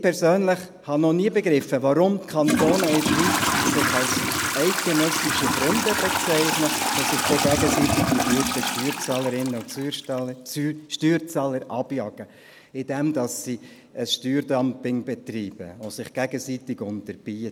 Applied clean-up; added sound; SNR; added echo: none; Trickle, dribble / Toilet flush; 3 dB; none.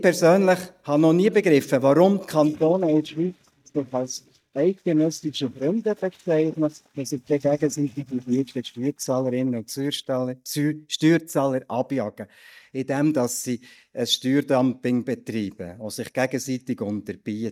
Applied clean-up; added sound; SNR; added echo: neural mask model DeepFilterNet 3.